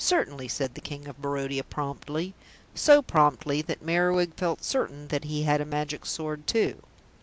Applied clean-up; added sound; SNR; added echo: none; none; none; none.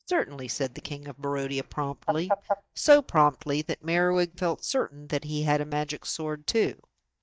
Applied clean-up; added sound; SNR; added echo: neural mask model DeepFilterNet 3.